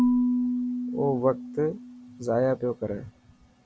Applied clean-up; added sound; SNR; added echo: none; Marimba, xylophone / Wood; 0 dB; none.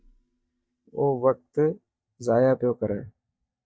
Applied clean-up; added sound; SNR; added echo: neural mask model DeepFilterNet 3.